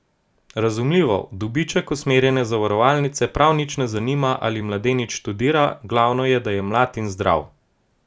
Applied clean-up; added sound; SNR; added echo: none; none; none; none.